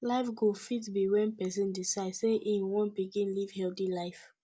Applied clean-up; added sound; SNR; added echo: none; none; none; none.